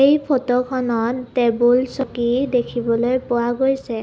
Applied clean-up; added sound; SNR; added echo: none; none; none; none.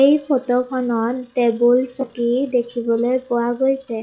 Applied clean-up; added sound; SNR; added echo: classical method log-MMSE.